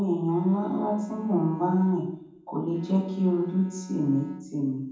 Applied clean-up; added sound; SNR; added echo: none; Bowed string instrument; 16 dB; reverberation time 1.2 s.